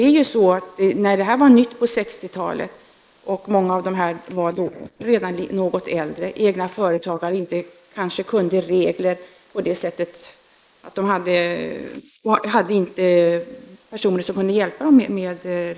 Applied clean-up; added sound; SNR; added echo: neural mask model Resemble Enhance denoiser.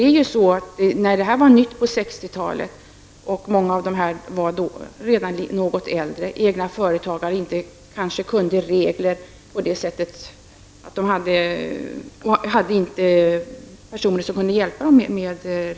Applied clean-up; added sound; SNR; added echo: none; none; none; none.